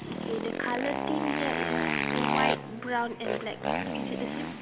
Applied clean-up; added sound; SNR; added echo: none; Motorcycle; -3 dB; none.